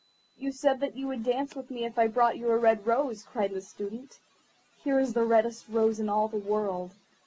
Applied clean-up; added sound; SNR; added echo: none; none; none; none.